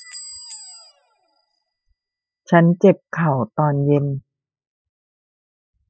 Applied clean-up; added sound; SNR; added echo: classical method spectral subtraction.